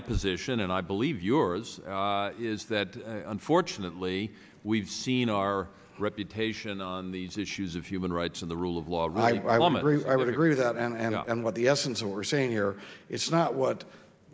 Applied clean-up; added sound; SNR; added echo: none; none; none; none.